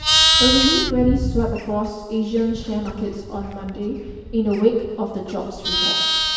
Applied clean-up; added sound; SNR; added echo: none; Livestock, farm animals, working animals; 0 dB; reverberation time 1.3 s.